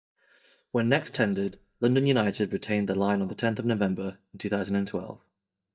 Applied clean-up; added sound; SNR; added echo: neural mask model DeepFilterNet 3.